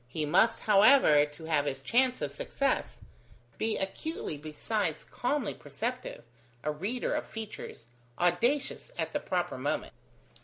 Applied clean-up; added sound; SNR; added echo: none; none; none; none.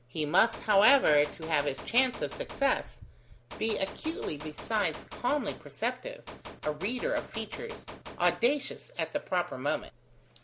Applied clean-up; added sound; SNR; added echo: none; Gunshot, gunfire; 14 dB; none.